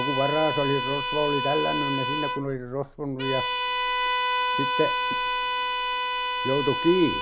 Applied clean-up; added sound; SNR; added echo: none; Bowed string instrument; -1 dB; none.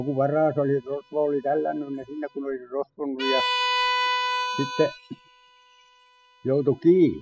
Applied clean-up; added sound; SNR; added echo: classical method spectral subtraction.